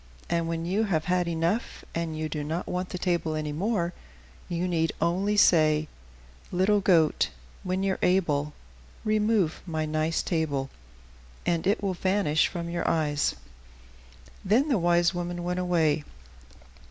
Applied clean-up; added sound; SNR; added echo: none; none; none; none.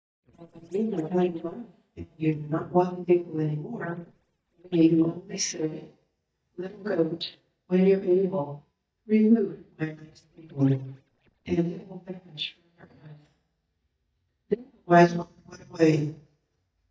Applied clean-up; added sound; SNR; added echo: neural mask model DeepFilterNet 3.